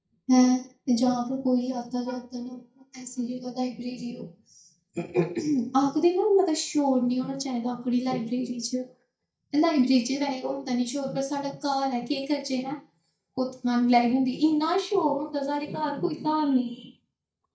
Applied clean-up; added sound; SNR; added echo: neural mask model DeepFilterNet 3.